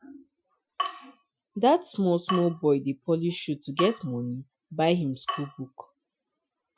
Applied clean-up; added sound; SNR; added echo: classical method Wiener filter.